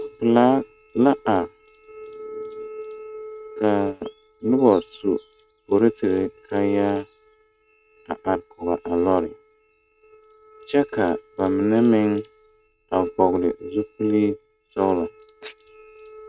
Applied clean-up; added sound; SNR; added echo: neural mask model RNNoise.